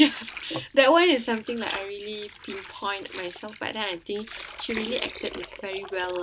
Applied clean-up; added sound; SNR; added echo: none; Water; 13 dB; none.